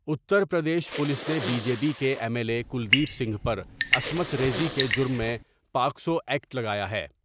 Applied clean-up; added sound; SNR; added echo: none; Drip / Sink (filling or washing) / Water tap, faucet / Water + Respiratory sounds; 1 dB; none.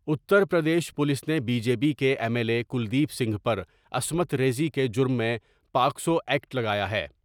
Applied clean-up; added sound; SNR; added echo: none; none; none; none.